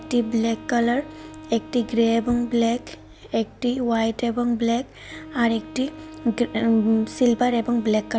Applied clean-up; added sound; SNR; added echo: none; Wind instrument, woodwind instrument; 19 dB; none.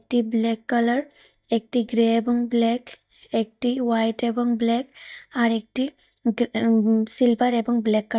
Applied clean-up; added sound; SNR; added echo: neural mask model DeepFilterNet 3.